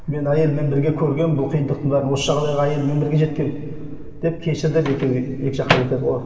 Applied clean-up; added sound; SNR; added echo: none; Microwave oven; 12 dB; reverberation time 2.4 s.